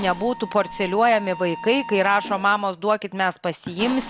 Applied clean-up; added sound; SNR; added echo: none; Mechanisms; 14 dB; none.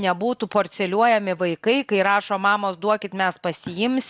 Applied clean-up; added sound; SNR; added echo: none; none; none; none.